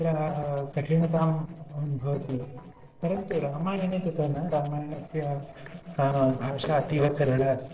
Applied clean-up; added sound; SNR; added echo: neural separator model SepFormer DNS4.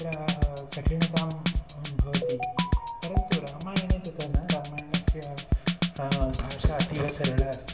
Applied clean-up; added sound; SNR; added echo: none; Drum kit; -5 dB; reverberation time 2.5 s.